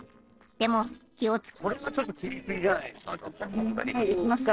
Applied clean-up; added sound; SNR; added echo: neural separator model SepFormer DNS4.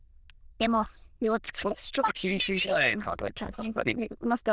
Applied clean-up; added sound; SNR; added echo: neural diffusion model UNIVERSE++.